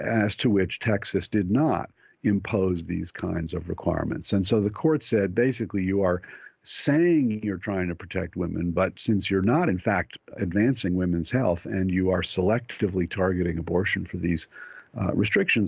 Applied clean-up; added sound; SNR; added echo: none; none; none; none.